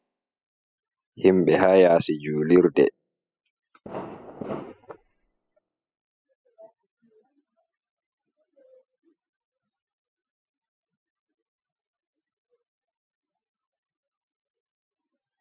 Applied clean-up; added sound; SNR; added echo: classical method spectral subtraction.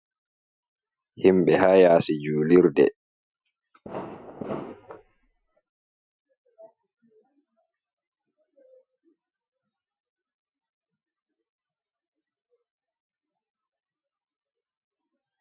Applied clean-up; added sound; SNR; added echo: classical method Wiener filter.